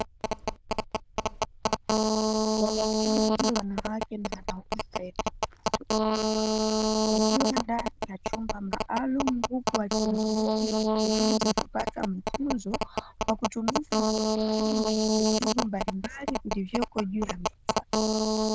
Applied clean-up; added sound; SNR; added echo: neural diffusion model UNIVERSE++.